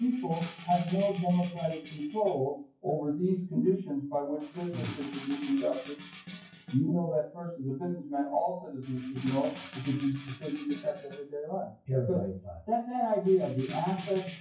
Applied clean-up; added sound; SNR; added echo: classical method WPE with log-MMSE.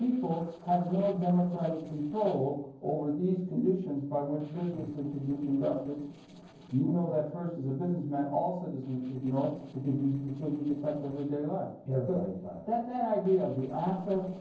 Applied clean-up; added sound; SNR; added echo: neural separator model SepFormer DNS4.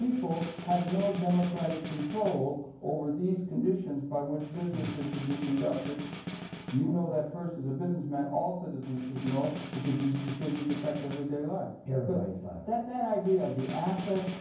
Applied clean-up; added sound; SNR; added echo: none; Snare drum; 11 dB; reverberation time 0.9 s.